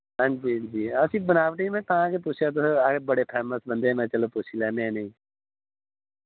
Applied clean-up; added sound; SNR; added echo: none; none; none; none.